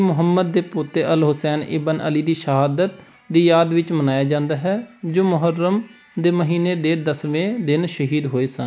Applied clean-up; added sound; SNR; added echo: none; none; none; none.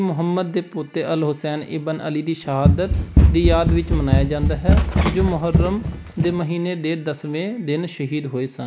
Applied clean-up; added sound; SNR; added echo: none; Run; -5 dB; none.